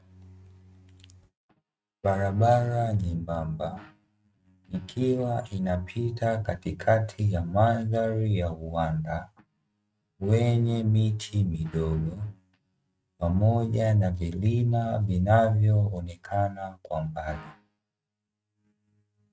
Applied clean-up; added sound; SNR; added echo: neural mask model RNNoise.